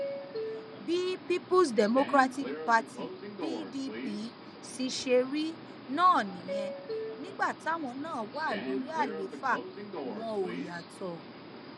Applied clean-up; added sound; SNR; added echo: none; Subway, metro, underground; 8 dB; none.